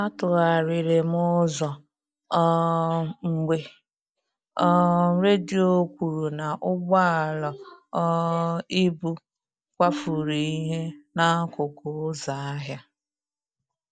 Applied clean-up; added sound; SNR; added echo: neural mask model DeepFilterNet 3.